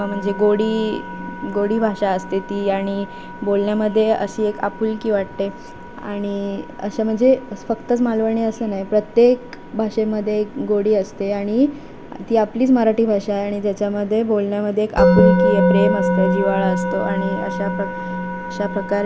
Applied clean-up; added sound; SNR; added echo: none; Musical instrument; 4 dB; none.